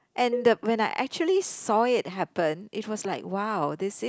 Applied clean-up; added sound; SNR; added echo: neural mask model Resemble Enhance denoiser.